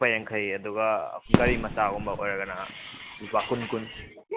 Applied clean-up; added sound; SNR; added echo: none; Fireworks; 2 dB; none.